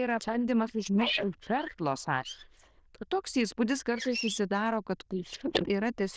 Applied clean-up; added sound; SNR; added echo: neural diffusion model UNIVERSE++.